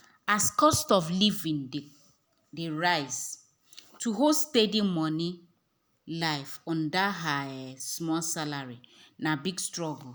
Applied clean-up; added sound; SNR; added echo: none; none; none; none.